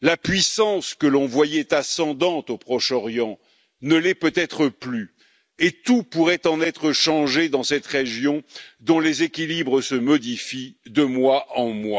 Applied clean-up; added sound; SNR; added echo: none; none; none; none.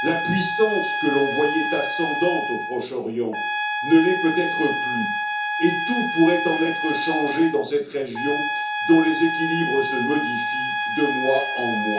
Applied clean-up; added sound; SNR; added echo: none; Trumpet; 2 dB; reverberation time 0.6 s.